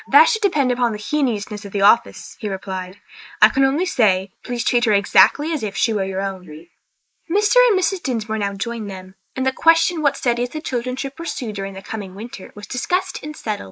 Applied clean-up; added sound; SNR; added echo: neural mask model Resemble Enhance denoiser.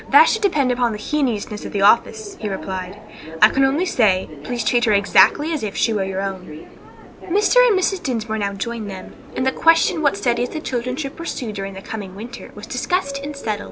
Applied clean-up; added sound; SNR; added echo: none; Subway, metro, underground; 14 dB; none.